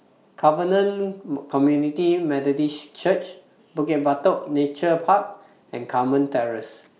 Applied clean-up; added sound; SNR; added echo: none; none; none; none.